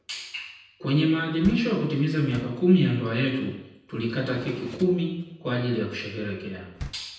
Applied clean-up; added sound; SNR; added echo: none; Door; 20 dB; reverberation time 0.9 s.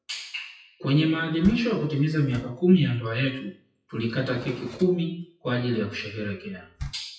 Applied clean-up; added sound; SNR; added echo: classical method WPE with log-MMSE.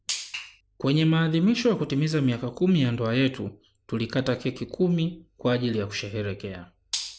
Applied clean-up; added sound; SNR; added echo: none; none; none; none.